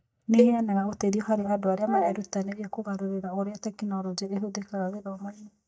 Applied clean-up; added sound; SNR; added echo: neural mask model DeepFilterNet 3.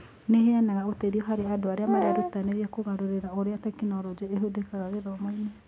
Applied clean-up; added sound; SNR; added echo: none; none; none; none.